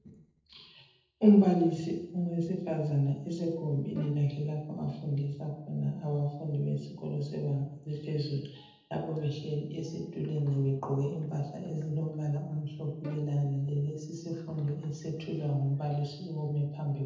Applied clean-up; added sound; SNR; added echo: neural separator model SepFormer DNS4.